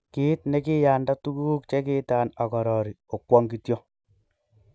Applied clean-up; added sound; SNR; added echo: none; none; none; none.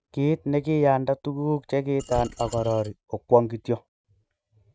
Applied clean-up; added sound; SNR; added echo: neural mask model RNNoise.